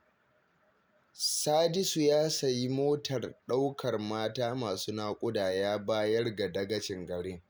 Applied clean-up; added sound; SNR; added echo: none; none; none; none.